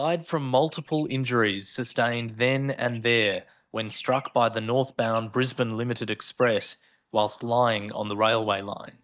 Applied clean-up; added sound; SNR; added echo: neural mask model DeepFilterNet 3.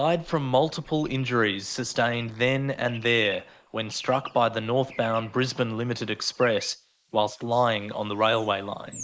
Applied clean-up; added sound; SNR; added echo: neural mask model Resemble Enhance denoiser.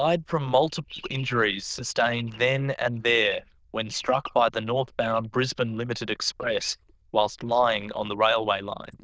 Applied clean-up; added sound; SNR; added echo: neural diffusion model UNIVERSE++.